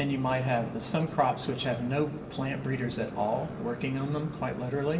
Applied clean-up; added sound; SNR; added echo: none; Motorcycle; 16 dB; reverberation time 0.7 s.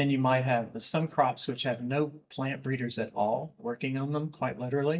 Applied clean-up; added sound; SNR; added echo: neural mask model DeepFilterNet 3.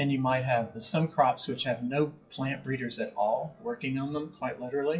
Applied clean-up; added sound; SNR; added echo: classical method WPE with log-MMSE.